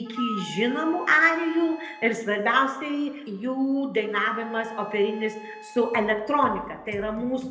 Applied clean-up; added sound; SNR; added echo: none; Wind instrument, woodwind instrument; 16 dB; reverberation time 0.8 s.